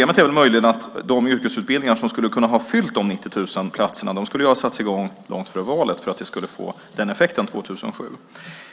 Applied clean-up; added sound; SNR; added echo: none; none; none; none.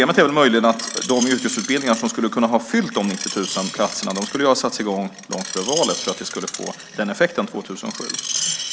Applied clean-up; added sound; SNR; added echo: none; Screech; 9 dB; none.